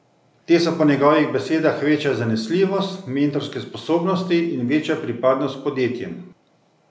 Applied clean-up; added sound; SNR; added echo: none; none; none; none.